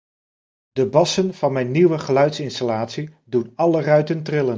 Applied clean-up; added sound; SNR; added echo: none; none; none; none.